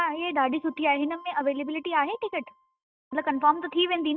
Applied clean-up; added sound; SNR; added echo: neural mask model RNNoise.